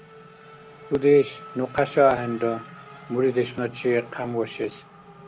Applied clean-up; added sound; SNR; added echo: none; Race car, auto racing / Accelerating, revving, vroom; 19 dB; none.